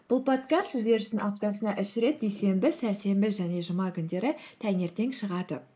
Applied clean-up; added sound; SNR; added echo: neural mask model Resemble Enhance denoiser.